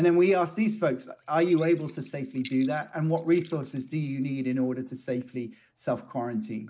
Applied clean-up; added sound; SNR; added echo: neural mask model Resemble Enhance denoiser.